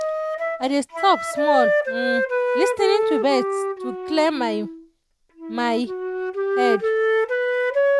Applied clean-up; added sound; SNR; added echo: none; Wind instrument, woodwind instrument; -2 dB; none.